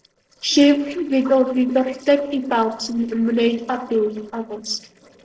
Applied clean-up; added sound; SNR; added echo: neural separator model SepFormer DNS4.